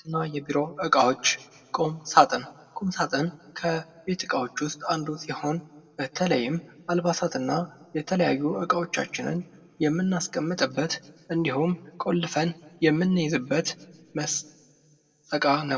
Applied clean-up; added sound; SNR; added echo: none; none; none; reverberation time 1.3 s.